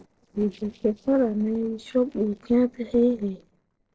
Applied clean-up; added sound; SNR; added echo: neural separator model SepFormer DNS4.